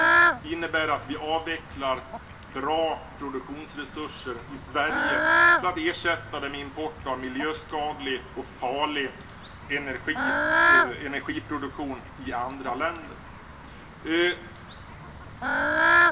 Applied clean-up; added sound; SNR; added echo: none; Bird / Fowl; -4 dB; reverberation time 0.3 s.